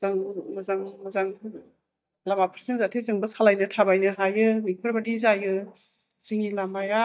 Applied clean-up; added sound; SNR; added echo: neural mask model DeepFilterNet 3.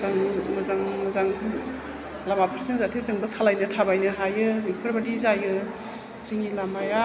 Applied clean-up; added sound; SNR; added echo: none; Ringtone; 15 dB; none.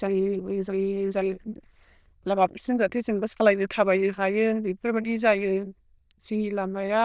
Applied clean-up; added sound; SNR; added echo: neural diffusion model UNIVERSE++.